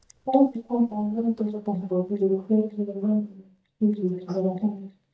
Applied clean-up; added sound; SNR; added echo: neural mask model DeepFilterNet 3.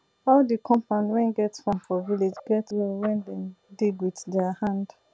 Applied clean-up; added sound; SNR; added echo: none; none; none; none.